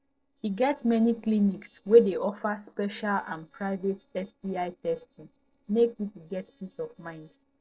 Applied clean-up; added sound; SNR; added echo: neural separator model SepFormer DNS4.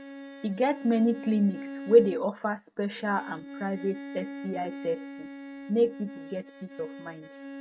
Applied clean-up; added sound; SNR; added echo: neural mask model RNNoise.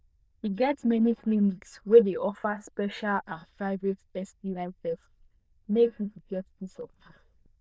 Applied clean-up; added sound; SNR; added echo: neural diffusion model UNIVERSE++.